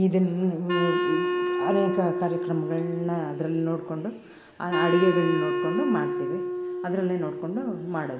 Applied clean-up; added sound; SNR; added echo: none; Wind instrument, woodwind instrument; 2 dB; none.